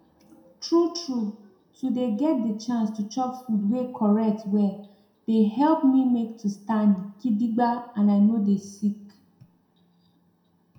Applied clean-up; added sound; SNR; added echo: none; none; none; reverberation time 0.5 s.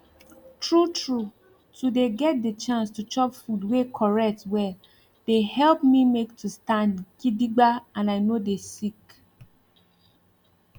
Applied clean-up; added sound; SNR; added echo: none; none; none; none.